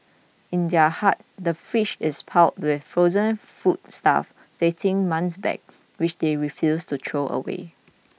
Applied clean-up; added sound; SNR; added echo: none; none; none; none.